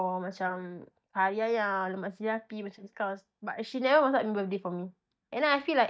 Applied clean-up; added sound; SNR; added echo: neural mask model DeepFilterNet 3.